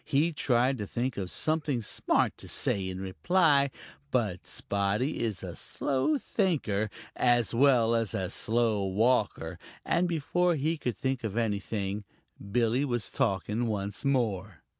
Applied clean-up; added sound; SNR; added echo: none; none; none; none.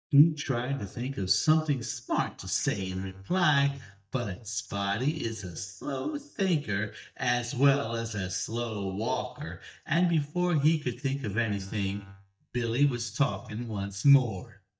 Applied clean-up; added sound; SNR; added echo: neural mask model DeepFilterNet 3.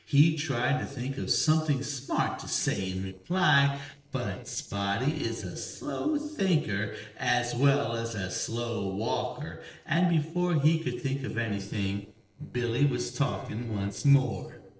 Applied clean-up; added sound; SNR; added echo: neural separator model SepFormer DNS4.